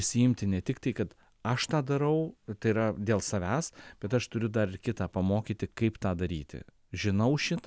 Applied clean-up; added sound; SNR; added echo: none; none; none; none.